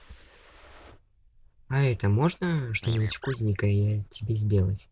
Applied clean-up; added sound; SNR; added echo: neural diffusion model UNIVERSE++.